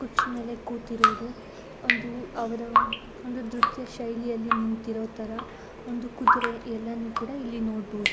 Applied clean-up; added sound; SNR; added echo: none; Drip; -3 dB; none.